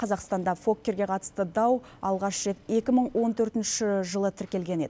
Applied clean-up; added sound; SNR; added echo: none; none; none; none.